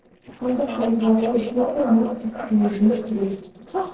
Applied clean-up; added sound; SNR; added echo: neural separator model SepFormer DNS4.